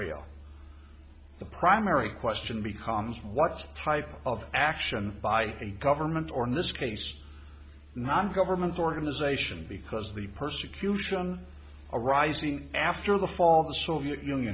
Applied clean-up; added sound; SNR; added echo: none; none; none; none.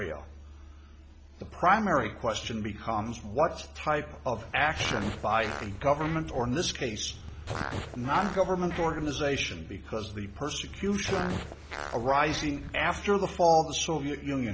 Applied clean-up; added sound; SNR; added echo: none; Fart; 9 dB; none.